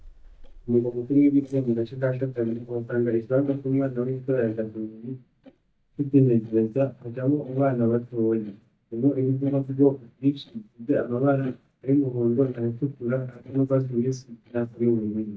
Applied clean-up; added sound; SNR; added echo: neural mask model DeepFilterNet 3.